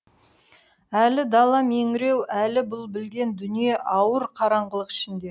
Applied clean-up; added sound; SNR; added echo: none; none; none; none.